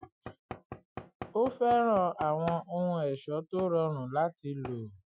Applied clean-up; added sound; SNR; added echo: classical method Wiener filter.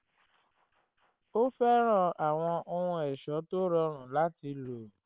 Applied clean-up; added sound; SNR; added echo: neural separator model SepFormer WHAM!.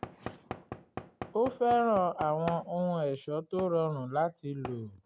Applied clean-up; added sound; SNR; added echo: none; Knock / Wood; 14 dB; none.